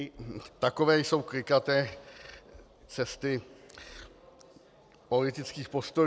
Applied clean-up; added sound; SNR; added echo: none; none; none; none.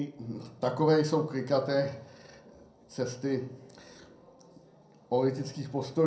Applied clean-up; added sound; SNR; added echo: none; none; none; reverberation time 0.6 s.